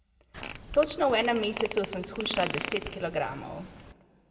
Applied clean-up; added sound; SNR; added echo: none; Fart; 8 dB; reverberation time 1.6 s.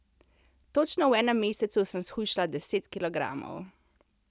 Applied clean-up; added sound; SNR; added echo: none; none; none; none.